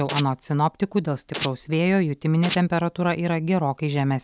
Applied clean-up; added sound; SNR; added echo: none; Domestic sounds, home sounds; 13 dB; none.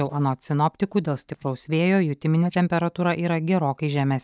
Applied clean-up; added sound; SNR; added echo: neural mask model DeepFilterNet 3.